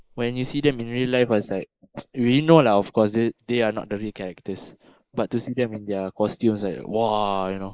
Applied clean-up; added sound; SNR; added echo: neural mask model Resemble Enhance denoiser.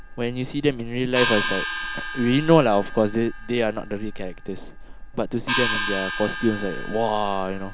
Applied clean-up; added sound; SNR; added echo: none; Gong; 5 dB; none.